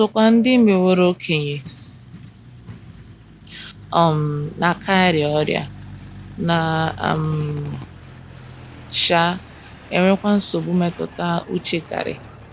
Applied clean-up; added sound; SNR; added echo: none; Drill + Truck; 18 dB; none.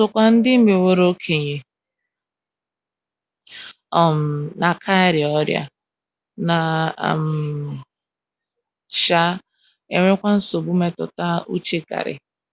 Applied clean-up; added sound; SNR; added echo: none; none; none; none.